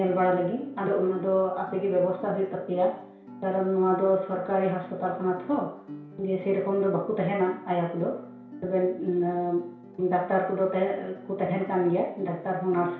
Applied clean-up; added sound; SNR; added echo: none; Guitar; 18 dB; reverberation time 0.6 s.